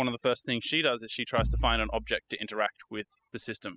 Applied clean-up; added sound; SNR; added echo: classical method spectral subtraction.